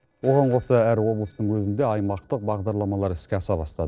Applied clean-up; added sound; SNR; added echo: neural separator model SepFormer DNS4.